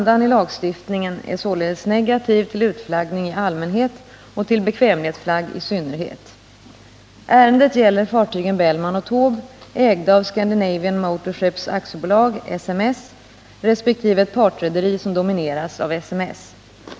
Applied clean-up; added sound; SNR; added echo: none; none; none; none.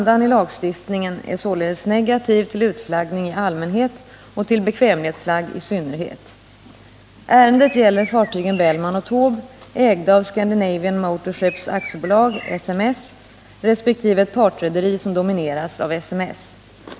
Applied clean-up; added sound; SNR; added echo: none; Bird; 18 dB; none.